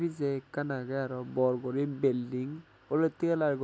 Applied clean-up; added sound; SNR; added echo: none; none; none; none.